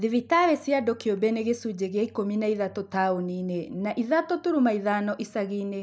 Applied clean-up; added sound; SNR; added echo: none; none; none; none.